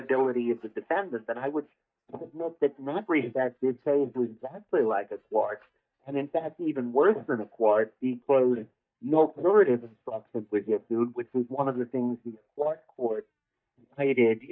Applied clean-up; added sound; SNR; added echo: neural mask model DeepFilterNet 3.